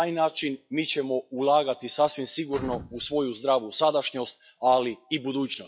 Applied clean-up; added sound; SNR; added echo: classical method log-MMSE.